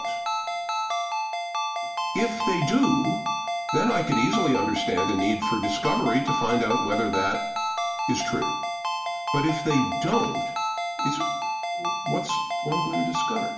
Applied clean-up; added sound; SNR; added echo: none; Ringtone; 0 dB; reverberation time 0.4 s.